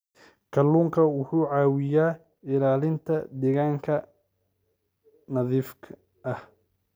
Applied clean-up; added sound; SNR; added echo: none; none; none; none.